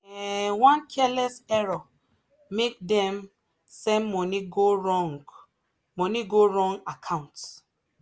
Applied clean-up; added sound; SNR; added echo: none; none; none; none.